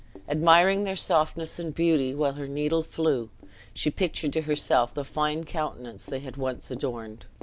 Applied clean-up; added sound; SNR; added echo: none; Writing; 20 dB; none.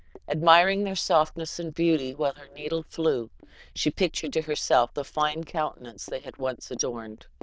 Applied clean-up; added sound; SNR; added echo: neural diffusion model UNIVERSE++.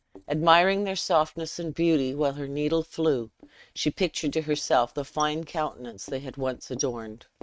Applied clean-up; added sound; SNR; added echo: neural mask model RNNoise.